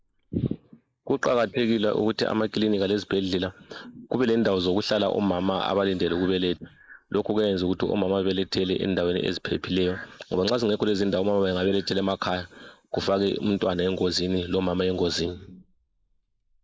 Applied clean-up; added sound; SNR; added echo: neural mask model Resemble Enhance denoiser.